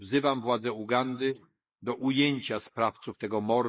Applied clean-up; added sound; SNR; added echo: neural mask model Resemble Enhance denoiser.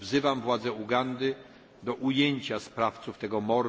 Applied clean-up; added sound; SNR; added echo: none; none; none; none.